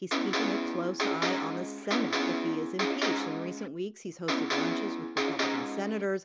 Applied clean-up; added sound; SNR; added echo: none; Electric guitar; -5 dB; none.